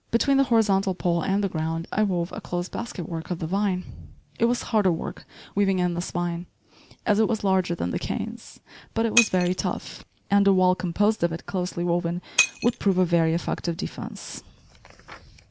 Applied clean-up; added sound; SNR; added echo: none; Shatter; 9 dB; none.